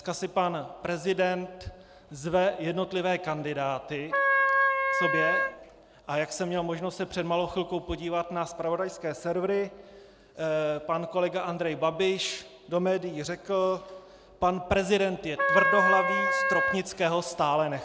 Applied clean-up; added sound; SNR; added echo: none; Wind instrument, woodwind instrument; -4 dB; none.